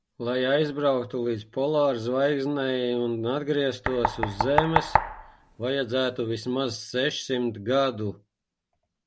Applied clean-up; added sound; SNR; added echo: none; Knock; 2 dB; none.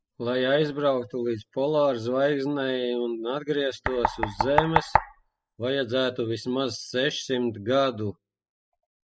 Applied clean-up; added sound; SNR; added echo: classical method spectral subtraction.